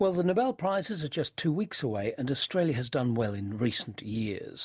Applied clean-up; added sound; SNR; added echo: none; none; none; none.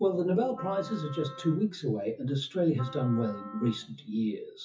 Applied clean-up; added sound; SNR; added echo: classical method WPE with log-MMSE.